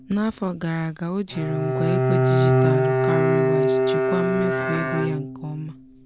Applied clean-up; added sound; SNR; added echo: none; Bowed string instrument; -5 dB; none.